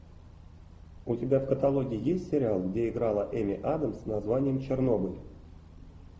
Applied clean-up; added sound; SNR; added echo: none; none; none; none.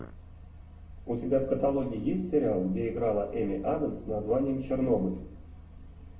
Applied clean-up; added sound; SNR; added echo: none; none; none; reverberation time 0.3 s.